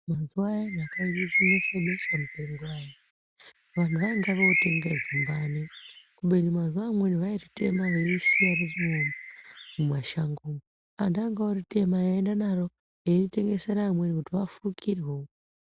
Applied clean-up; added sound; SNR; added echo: none; Bird; 2 dB; none.